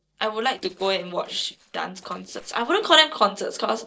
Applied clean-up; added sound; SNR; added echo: neural separator model SepFormer DNS4.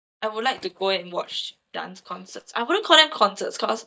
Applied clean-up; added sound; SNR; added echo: neural mask model DeepFilterNet 3.